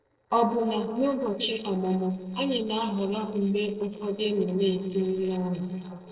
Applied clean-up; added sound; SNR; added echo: neural separator model SepFormer DNS4.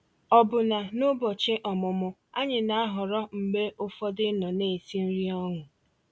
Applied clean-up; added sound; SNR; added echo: none; none; none; none.